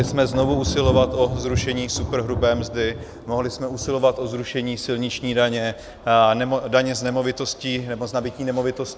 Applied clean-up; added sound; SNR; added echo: none; Thunder; 9 dB; none.